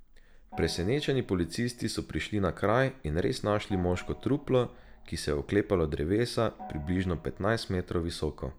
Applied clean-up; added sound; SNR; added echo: none; Gong; 20 dB; none.